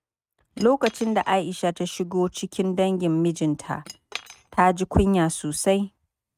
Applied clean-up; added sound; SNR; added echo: neural mask model RNNoise.